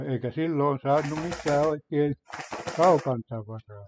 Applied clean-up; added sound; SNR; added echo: classical method spectral subtraction.